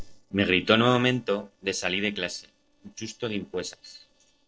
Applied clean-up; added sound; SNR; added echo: neural separator model SepFormer DNS4.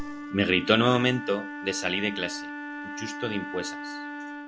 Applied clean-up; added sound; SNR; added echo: none; Wind instrument, woodwind instrument; 8 dB; none.